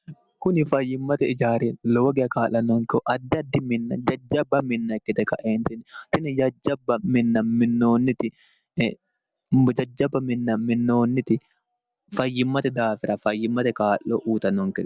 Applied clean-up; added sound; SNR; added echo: none; none; none; none.